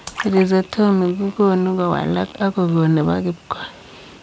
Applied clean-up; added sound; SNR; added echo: none; Splash, splatter; 16 dB; none.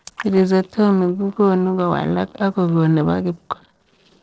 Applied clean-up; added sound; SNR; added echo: neural separator model SepFormer DNS4.